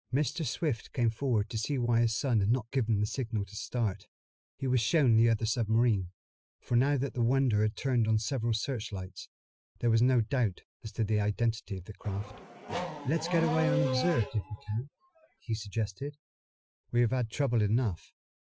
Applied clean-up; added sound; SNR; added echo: classical method Wiener filter.